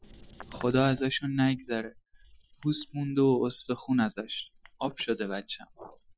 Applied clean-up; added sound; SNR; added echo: classical method Wiener filter.